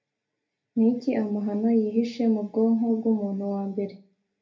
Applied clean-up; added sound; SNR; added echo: none; none; none; reverberation time 0.3 s.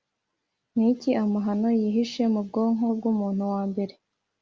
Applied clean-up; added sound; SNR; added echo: none; none; none; none.